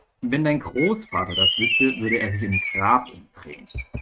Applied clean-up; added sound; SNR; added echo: neural mask model RNNoise.